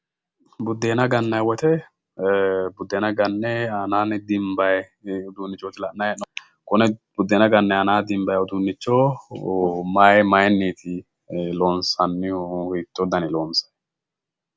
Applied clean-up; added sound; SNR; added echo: none; none; none; none.